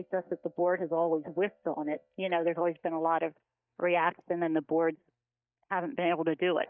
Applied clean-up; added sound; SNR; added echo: neural mask model DeepFilterNet 3.